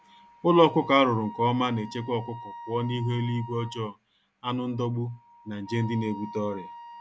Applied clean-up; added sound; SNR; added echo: none; Wind instrument, woodwind instrument; 16 dB; none.